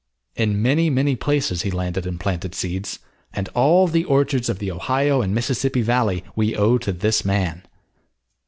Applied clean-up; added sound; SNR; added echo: none; none; none; none.